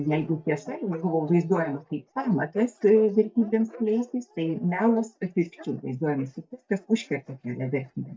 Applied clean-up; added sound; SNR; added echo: neural mask model DeepFilterNet 3.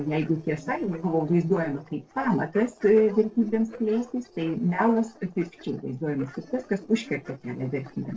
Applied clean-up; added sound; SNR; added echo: neural separator model SepFormer DNS4.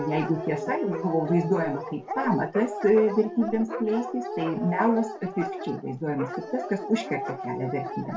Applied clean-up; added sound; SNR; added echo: none; Dog; 7 dB; reverberation time 0.2 s.